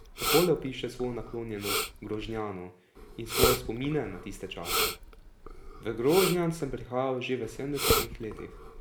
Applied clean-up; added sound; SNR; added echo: none; Respiratory sounds; 2 dB; none.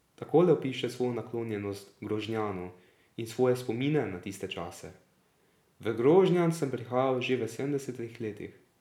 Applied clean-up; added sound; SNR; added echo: none; none; none; none.